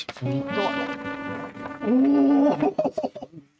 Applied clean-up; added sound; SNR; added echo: neural mask model RNNoise.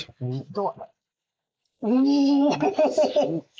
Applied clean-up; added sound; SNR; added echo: neural mask model Resemble Enhance denoiser.